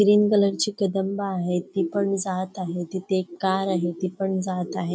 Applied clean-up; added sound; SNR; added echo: none; none; none; none.